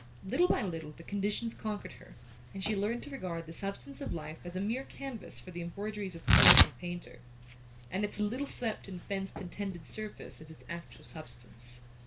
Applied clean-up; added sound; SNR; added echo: none; Tearing; -1 dB; reverberation time 0.2 s.